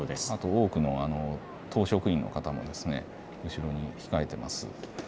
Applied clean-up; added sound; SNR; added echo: none; none; none; none.